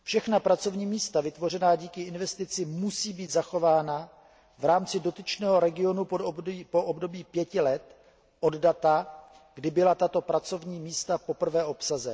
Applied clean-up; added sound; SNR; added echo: none; none; none; none.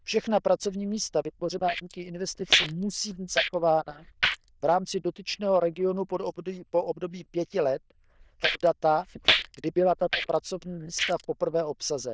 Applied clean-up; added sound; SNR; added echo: neural diffusion model UNIVERSE++.